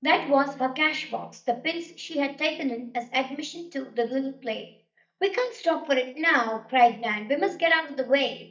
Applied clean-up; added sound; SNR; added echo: neural mask model DeepFilterNet 3.